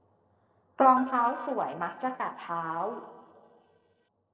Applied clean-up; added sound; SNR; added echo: neural separator model SepFormer DNS4.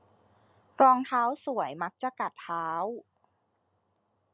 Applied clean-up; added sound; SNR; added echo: none; none; none; none.